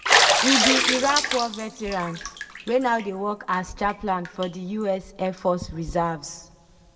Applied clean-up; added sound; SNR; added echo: none; Bathtub (filling or washing); 0 dB; reverberation time 1.0 s.